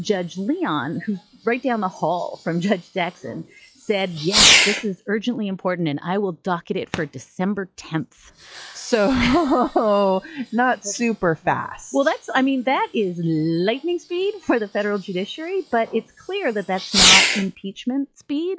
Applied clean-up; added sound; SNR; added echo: classical method log-MMSE.